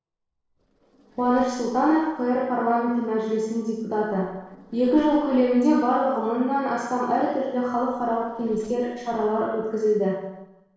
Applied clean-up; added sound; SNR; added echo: neural separator model SepFormer DNS4.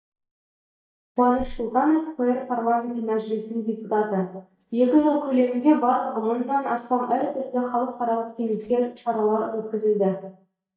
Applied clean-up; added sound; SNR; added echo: neural mask model DeepFilterNet 3.